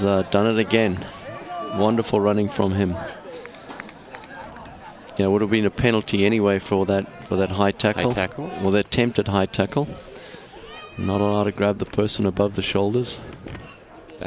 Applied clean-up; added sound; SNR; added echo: none; none; none; none.